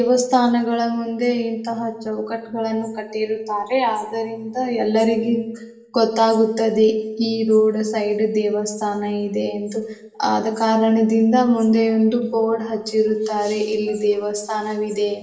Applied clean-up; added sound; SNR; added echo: none; none; none; reverberation time 0.7 s.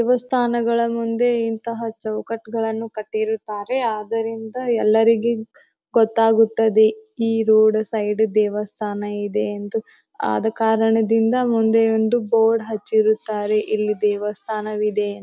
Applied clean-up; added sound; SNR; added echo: none; none; none; none.